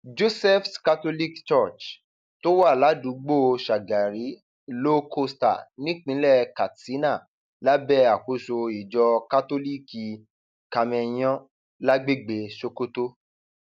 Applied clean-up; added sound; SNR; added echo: none; none; none; none.